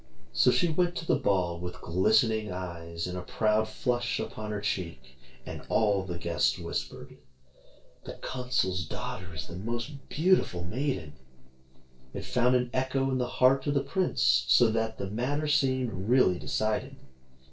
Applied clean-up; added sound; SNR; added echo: neural separator model SepFormer DNS4.